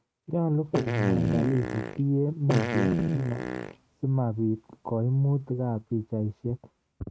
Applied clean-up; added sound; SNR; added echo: neural mask model RNNoise.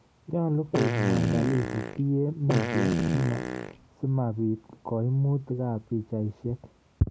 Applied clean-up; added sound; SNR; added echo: none; Fart; 0 dB; none.